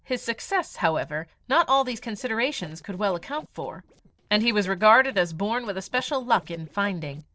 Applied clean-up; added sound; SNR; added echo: neural separator model SepFormer DNS4.